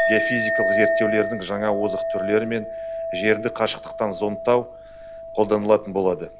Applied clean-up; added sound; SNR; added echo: none; Chink, clink; 3 dB; none.